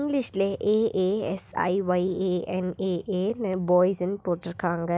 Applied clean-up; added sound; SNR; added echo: none; none; none; none.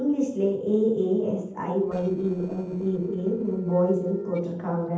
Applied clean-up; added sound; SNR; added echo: neural separator model SepFormer DNS4.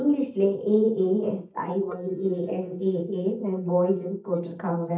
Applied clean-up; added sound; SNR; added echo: neural mask model DeepFilterNet 3.